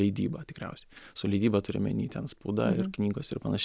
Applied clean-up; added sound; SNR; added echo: none; none; none; none.